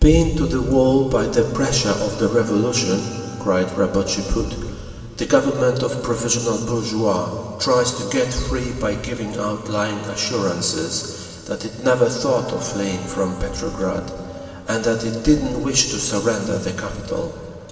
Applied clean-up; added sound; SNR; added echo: none; Wind instrument, woodwind instrument; 20 dB; reverberation time 2.7 s.